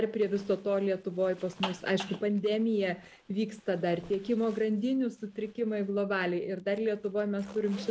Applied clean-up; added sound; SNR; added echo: none; Zipper (clothing); 18 dB; none.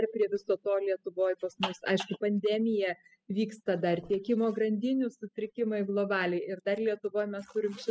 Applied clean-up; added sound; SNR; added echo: classical method spectral subtraction.